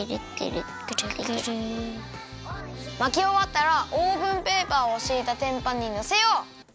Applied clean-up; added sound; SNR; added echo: none; Accordion; 18 dB; none.